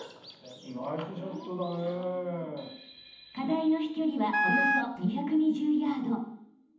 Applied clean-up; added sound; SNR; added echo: none; Wind instrument, woodwind instrument; -3 dB; reverberation time 0.8 s.